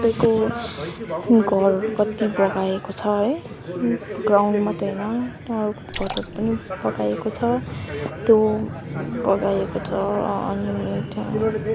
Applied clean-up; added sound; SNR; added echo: none; Splash, splatter; 12 dB; none.